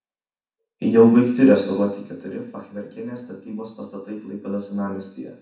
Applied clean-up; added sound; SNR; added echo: none; none; none; reverberation time 0.6 s.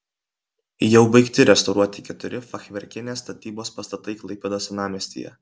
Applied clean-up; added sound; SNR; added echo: none; none; none; none.